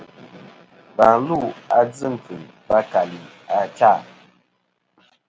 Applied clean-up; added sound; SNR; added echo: none; none; none; none.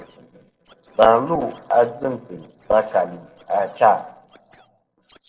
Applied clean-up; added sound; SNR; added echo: neural separator model SepFormer DNS4.